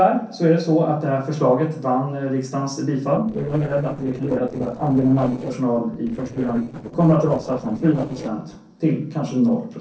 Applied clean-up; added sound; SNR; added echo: neural separator model SepFormer DNS4.